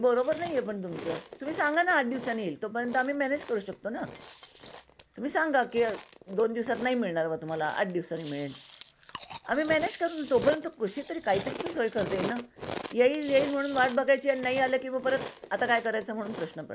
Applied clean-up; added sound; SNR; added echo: none; Chewing, mastication; 11 dB; none.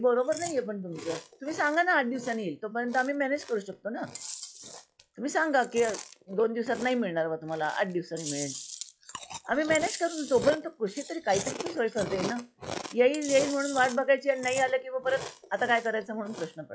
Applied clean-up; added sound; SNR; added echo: classical method log-MMSE.